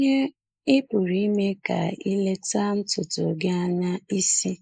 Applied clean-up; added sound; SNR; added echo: neural mask model Resemble Enhance denoiser.